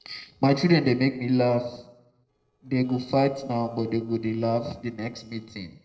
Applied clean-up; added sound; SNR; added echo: neural separator model SepFormer DNS4.